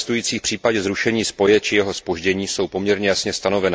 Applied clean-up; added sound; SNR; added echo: none; none; none; none.